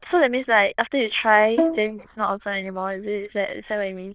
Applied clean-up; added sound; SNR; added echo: neural diffusion model UNIVERSE++.